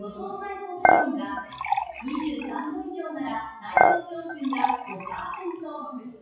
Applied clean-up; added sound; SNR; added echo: classical method WPE with log-MMSE.